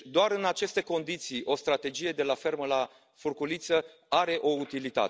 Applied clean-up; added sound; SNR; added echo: none; none; none; none.